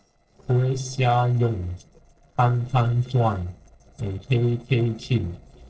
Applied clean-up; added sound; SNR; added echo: neural separator model SepFormer DNS4.